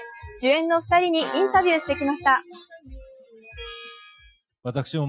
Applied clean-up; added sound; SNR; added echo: classical method Wiener filter.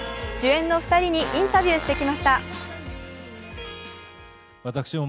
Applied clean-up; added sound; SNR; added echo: none; Fart + Harp; 12 dB; none.